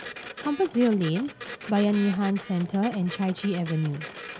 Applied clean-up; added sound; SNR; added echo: none; Printer; 13 dB; none.